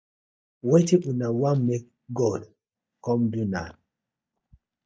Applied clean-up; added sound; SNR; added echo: neural mask model DeepFilterNet 3.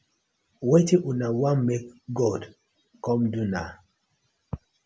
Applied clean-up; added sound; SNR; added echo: none; none; none; none.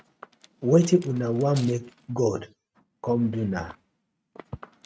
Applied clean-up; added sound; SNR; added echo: neural mask model RNNoise.